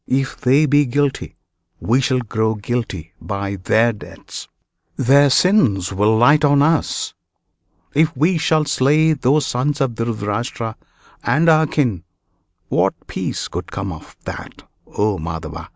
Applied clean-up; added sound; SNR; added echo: none; none; none; none.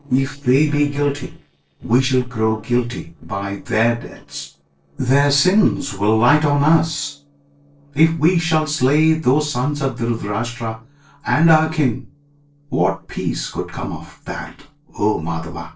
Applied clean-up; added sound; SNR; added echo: neural separator model SepFormer DNS4.